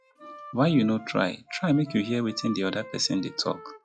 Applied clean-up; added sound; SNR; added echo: classical method log-MMSE.